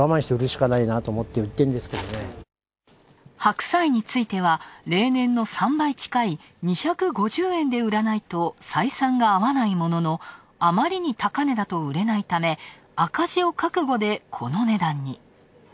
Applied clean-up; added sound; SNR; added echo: none; none; none; none.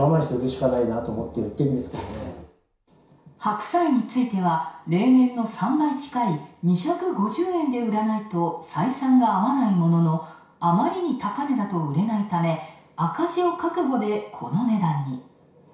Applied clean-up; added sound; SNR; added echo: none; none; none; reverberation time 0.6 s.